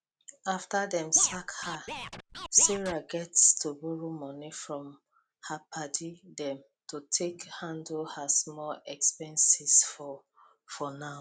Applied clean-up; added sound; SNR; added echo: none; Scratching (performance technique); 10 dB; none.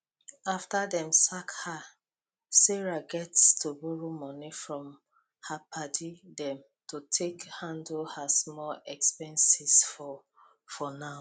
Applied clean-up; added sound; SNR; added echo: none; none; none; none.